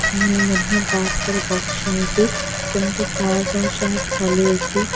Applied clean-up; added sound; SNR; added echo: none; Bicycle; 1 dB; none.